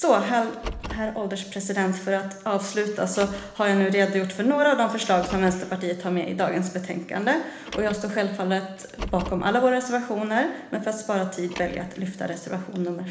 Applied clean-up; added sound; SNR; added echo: none; Car; 17 dB; reverberation time 1.1 s.